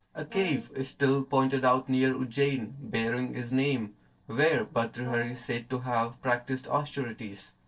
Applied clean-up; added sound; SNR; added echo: neural separator model SepFormer DNS4.